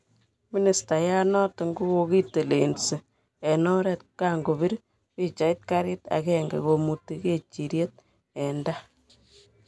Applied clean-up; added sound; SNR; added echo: none; none; none; none.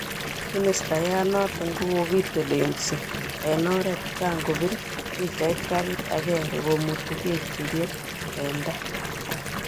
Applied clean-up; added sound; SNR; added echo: none; Fill (with liquid) / Bathtub (filling or washing) / Water tap, faucet; 5 dB; none.